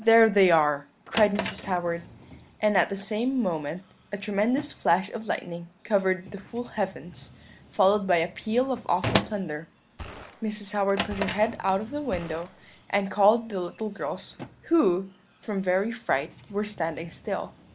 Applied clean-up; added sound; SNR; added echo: none; Gunshot, gunfire + Drawer open or close; 13 dB; none.